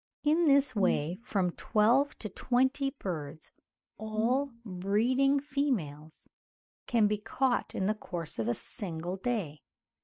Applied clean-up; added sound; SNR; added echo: neural mask model RNNoise.